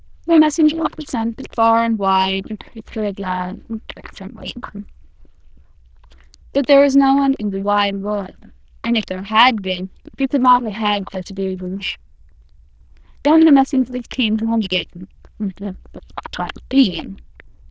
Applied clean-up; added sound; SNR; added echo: neural diffusion model UNIVERSE++.